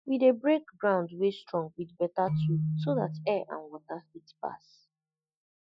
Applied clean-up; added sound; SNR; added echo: classical method log-MMSE.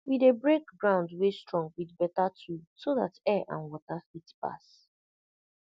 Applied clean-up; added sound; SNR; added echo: none; none; none; none.